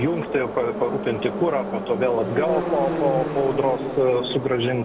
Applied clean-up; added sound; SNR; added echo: none; Subway, metro, underground; 5 dB; none.